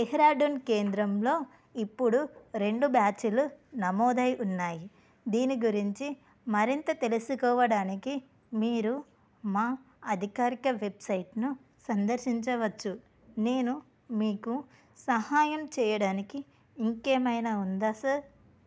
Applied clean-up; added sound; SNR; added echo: none; none; none; none.